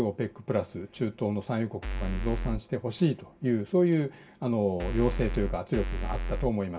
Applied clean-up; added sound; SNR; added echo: none; Bass drum / Keyboard (musical); 2 dB; reverberation time 0.2 s.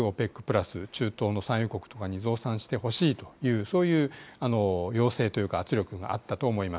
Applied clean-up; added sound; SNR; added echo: none; none; none; none.